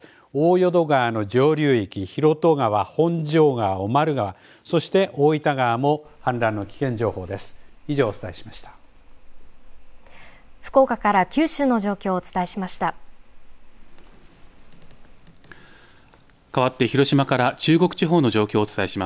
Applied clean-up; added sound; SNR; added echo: none; none; none; none.